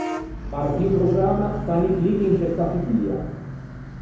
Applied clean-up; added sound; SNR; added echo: none; Bus / Vehicle horn, car horn, honking; 7 dB; reverberation time 0.9 s.